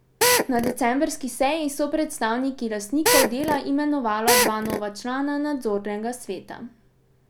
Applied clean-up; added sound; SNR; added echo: none; Drill; -3 dB; none.